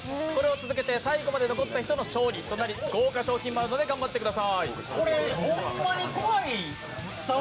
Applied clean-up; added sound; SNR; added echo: none; none; none; none.